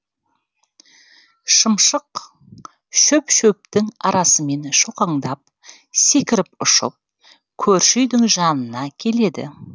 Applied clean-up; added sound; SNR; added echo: none; none; none; none.